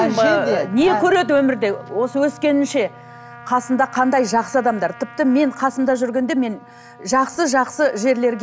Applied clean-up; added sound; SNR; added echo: none; Trumpet + Guitar; 20 dB; none.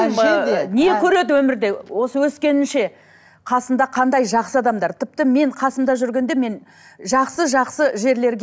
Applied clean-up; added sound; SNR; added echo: none; none; none; none.